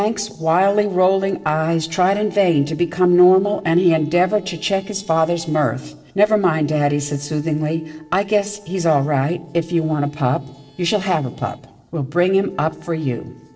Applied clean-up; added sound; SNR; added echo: neural separator model SepFormer DNS4.